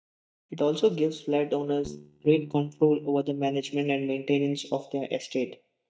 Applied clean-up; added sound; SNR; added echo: neural mask model DeepFilterNet 3.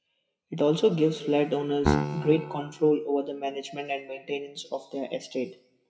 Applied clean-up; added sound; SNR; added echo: classical method WPE with log-MMSE.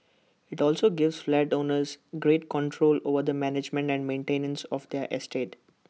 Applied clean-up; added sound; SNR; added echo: none; none; none; none.